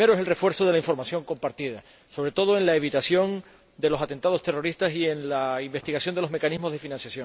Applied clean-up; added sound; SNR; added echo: none; none; none; none.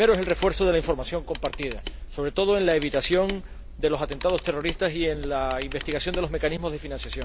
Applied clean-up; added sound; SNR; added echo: none; Camera; 10 dB; none.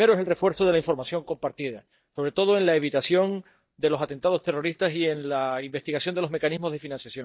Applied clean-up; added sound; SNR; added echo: neural mask model DeepFilterNet 3.